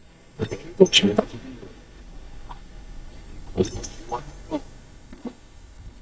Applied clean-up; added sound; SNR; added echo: neural mask model DeepFilterNet 3.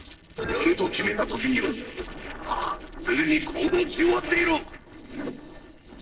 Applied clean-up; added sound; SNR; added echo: neural separator model SepFormer DNS4.